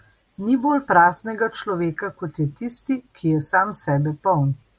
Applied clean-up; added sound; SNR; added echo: none; none; none; none.